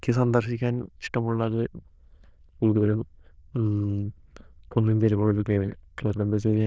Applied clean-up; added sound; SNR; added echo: neural diffusion model UNIVERSE++.